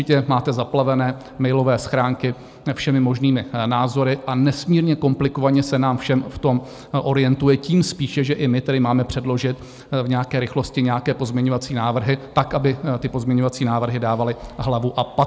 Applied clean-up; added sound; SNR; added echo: none; none; none; none.